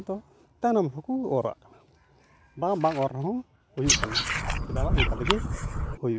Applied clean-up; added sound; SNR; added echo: none; Frog; -4 dB; none.